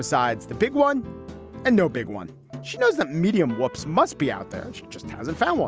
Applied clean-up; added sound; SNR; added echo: none; none; none; none.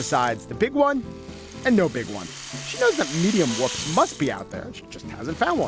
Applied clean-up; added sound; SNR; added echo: none; Rattle (instrument); 13 dB; none.